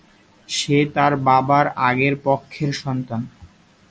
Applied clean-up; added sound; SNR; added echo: none; none; none; none.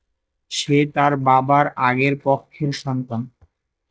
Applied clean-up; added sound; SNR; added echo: neural mask model DeepFilterNet 3.